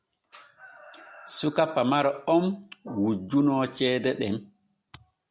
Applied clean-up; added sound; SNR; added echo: none; none; none; none.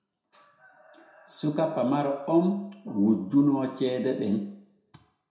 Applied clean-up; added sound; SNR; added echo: none; none; none; reverberation time 0.6 s.